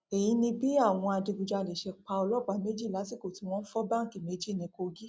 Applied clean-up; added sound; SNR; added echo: none; none; none; none.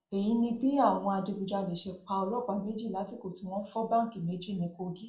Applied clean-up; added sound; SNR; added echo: none; none; none; reverberation time 0.3 s.